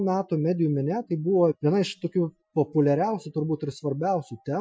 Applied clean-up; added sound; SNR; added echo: classical method Wiener filter.